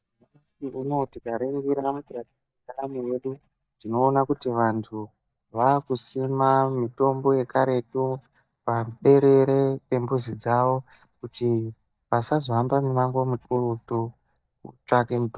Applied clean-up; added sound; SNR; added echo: neural mask model DeepFilterNet 3.